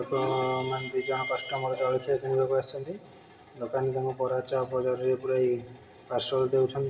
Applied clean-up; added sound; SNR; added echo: none; none; none; reverberation time 0.8 s.